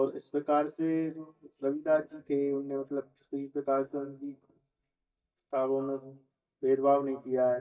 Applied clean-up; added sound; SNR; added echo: neural mask model DeepFilterNet 3.